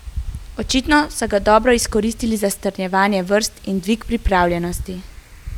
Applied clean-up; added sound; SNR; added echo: none; Wind; 13 dB; none.